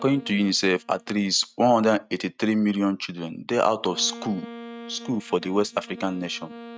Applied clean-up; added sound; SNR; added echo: neural mask model RNNoise.